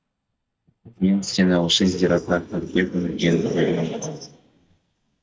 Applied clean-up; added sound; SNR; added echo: neural mask model DeepFilterNet 3.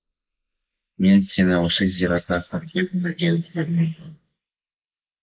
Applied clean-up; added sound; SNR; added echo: neural mask model Resemble Enhance denoiser.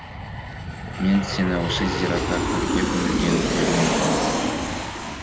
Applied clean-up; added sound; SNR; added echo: none; Aircraft; -3 dB; none.